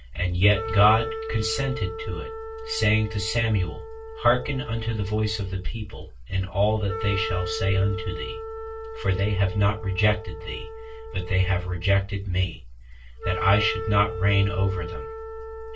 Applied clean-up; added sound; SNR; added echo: none; Wind instrument, woodwind instrument; 11 dB; reverberation time 0.2 s.